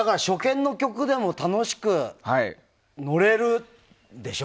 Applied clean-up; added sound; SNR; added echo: none; none; none; none.